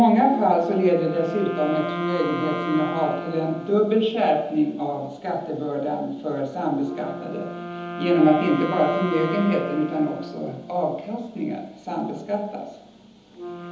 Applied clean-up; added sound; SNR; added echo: none; Wind instrument, woodwind instrument; 10 dB; reverberation time 1.3 s.